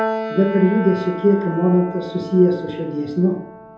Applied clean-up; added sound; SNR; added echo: none; Piano; 11 dB; reverberation time 2.6 s.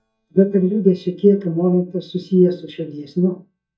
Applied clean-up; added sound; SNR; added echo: neural mask model DeepFilterNet 3.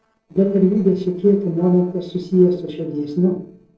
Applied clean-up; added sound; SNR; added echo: neural separator model SepFormer DNS4.